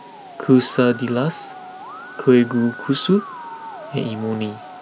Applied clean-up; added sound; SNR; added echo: none; Musical instrument; 16 dB; none.